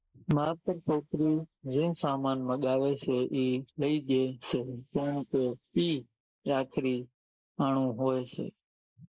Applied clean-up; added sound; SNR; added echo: neural mask model Resemble Enhance denoiser.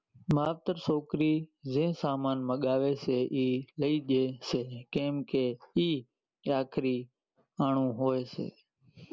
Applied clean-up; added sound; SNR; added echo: none; none; none; none.